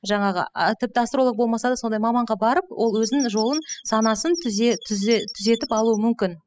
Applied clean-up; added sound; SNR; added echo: classical method spectral subtraction.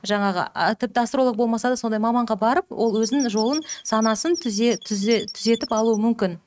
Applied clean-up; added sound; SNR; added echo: neural mask model RNNoise.